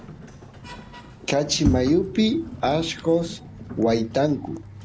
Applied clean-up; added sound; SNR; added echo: none; Sliding door; 9 dB; none.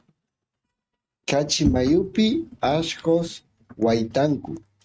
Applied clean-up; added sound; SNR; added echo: neural mask model RNNoise.